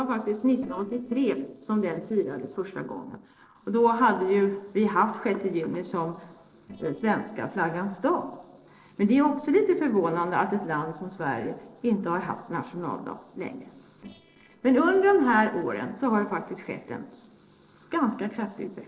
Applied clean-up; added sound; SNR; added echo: neural separator model SepFormer DNS4.